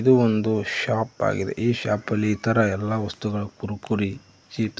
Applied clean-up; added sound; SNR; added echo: none; none; none; none.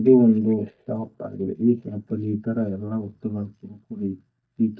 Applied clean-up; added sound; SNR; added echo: neural mask model DeepFilterNet 3.